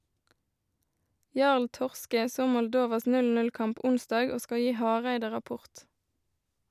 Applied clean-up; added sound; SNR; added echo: none; none; none; none.